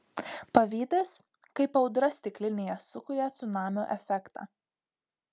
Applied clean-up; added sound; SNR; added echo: none; none; none; none.